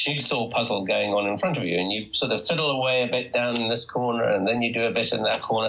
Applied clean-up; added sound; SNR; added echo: none; none; none; none.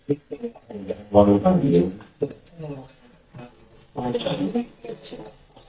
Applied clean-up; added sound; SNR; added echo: neural mask model DeepFilterNet 3.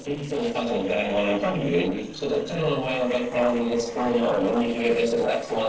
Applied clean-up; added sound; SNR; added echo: neural separator model SepFormer DNS4.